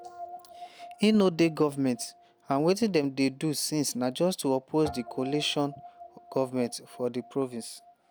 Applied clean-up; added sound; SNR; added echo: none; Guitar; 19 dB; none.